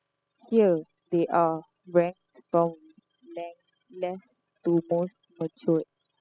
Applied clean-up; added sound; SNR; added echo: classical method spectral subtraction.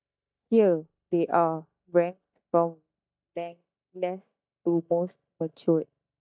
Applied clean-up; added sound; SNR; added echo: neural mask model DeepFilterNet 3.